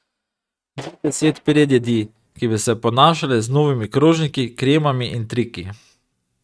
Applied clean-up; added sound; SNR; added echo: neural mask model RNNoise.